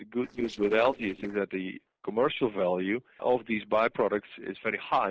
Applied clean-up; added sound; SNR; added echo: neural separator model SepFormer DNS4.